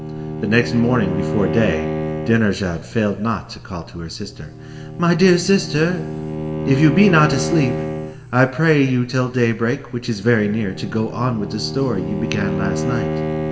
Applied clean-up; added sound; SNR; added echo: none; Bowed string instrument; 6 dB; reverberation time 2.7 s.